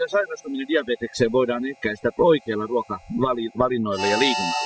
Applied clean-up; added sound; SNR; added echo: classical method spectral subtraction.